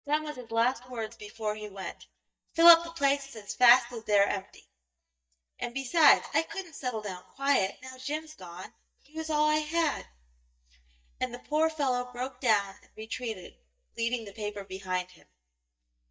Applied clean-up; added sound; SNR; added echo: neural mask model DeepFilterNet 3.